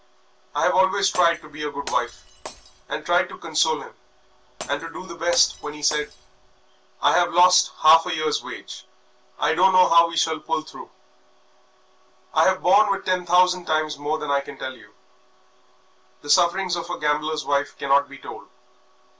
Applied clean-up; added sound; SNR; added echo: none; Glass; 17 dB; none.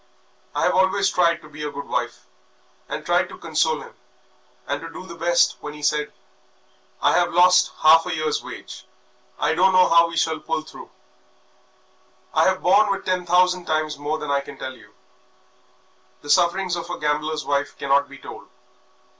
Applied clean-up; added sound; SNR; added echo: none; none; none; none.